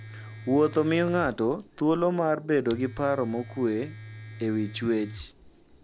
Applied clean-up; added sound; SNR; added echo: none; Domestic sounds, home sounds; 16 dB; none.